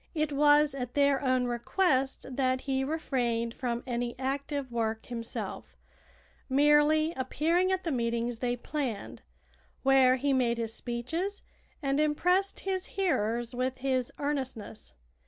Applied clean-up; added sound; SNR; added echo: none; none; none; none.